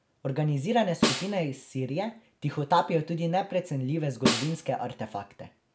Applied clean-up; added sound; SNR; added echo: none; Snare drum; 3 dB; none.